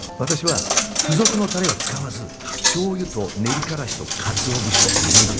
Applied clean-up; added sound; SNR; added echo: none; Coin (dropping); -3 dB; none.